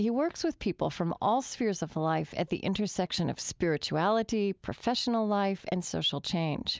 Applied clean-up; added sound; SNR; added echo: none; none; none; none.